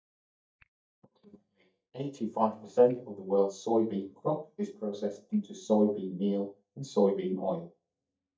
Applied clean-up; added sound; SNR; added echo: neural mask model DeepFilterNet 3.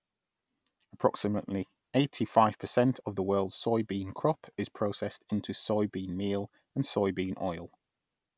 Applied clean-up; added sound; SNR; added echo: none; none; none; none.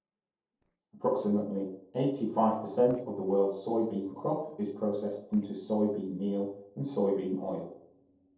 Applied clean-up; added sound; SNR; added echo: neural separator model SepFormer DNS4.